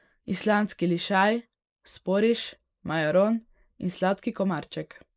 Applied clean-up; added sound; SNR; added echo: neural mask model Resemble Enhance denoiser.